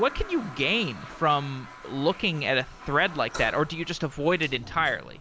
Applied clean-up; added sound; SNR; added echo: none; Toilet flush; 16 dB; none.